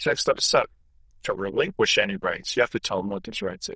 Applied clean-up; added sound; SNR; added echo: neural diffusion model UNIVERSE++.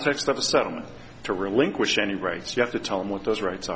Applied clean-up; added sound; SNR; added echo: none; none; none; none.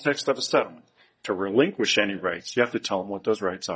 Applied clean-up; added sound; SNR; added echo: neural mask model DeepFilterNet 3.